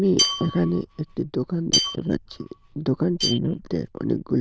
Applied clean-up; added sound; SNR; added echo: neural diffusion model UNIVERSE++.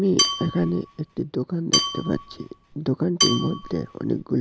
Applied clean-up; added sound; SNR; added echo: none; Dishes, pots, and pans / Glass / Bell; 2 dB; none.